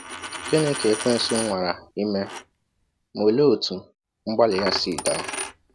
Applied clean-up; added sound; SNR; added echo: none; Coin (dropping); 10 dB; none.